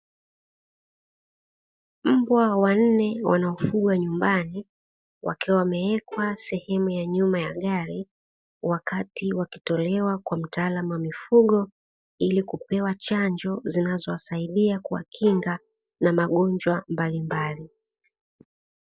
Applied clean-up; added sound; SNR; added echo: neural mask model DeepFilterNet 3.